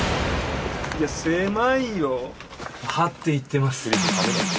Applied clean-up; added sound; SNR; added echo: none; none; none; none.